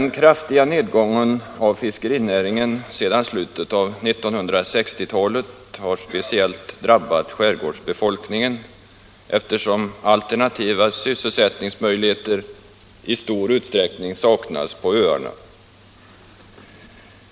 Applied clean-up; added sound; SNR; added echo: none; none; none; none.